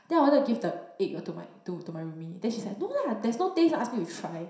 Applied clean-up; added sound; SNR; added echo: none; none; none; reverberation time 0.7 s.